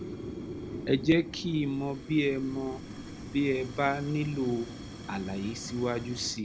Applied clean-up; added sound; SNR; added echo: none; Fire; 10 dB; none.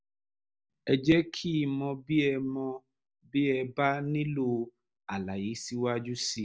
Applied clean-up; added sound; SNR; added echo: none; none; none; none.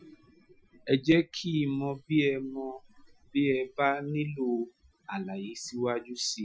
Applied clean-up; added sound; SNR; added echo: classical method Wiener filter.